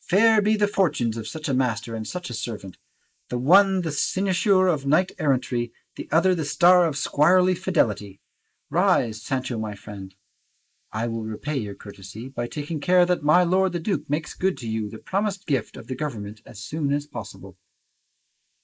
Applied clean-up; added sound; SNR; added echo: neural mask model Resemble Enhance denoiser.